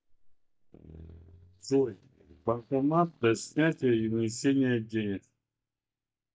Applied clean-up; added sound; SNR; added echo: neural mask model DeepFilterNet 3.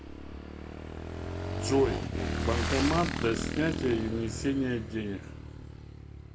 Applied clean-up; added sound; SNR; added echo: none; Motorcycle / Engine; 2 dB; reverberation time 1.5 s.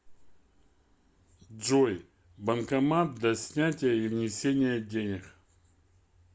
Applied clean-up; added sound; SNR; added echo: none; none; none; none.